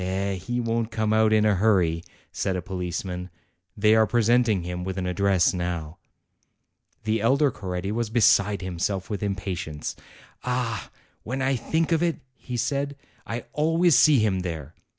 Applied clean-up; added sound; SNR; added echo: none; none; none; none.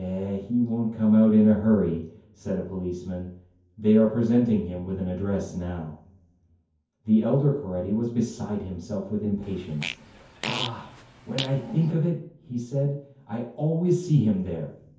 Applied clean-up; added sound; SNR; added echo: none; Fart; 11 dB; reverberation time 0.6 s.